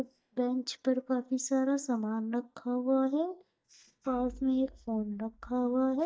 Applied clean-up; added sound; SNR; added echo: neural mask model DeepFilterNet 3.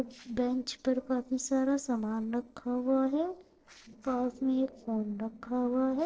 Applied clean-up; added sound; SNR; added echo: neural separator model SepFormer DNS4.